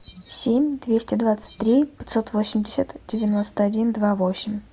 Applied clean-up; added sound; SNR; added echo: none; Chirp, tweet; -3 dB; none.